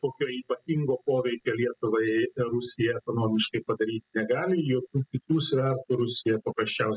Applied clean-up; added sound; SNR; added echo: classical method spectral subtraction.